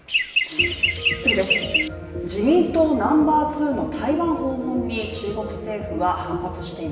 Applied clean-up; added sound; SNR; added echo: none; Chirp, tweet; -4 dB; reverberation time 1.2 s.